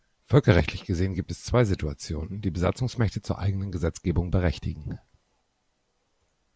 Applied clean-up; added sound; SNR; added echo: none; none; none; none.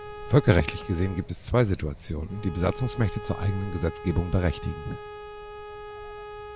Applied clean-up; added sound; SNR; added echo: none; Bowed string instrument + Wind; 11 dB; none.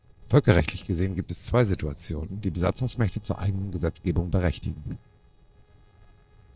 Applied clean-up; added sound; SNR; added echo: neural separator model SepFormer DNS4.